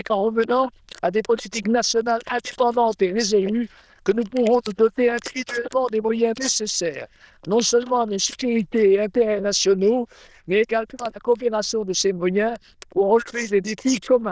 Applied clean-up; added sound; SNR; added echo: neural diffusion model UNIVERSE++.